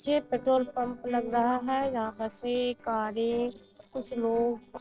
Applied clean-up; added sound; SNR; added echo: neural separator model SepFormer DNS4.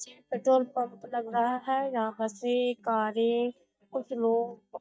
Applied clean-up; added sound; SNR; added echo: neural mask model DeepFilterNet 3.